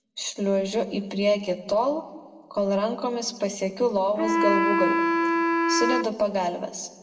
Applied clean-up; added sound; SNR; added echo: none; Wind instrument, woodwind instrument; -1 dB; reverberation time 1.2 s.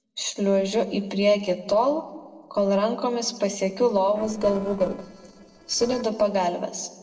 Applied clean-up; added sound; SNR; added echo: neural separator model SepFormer DNS4.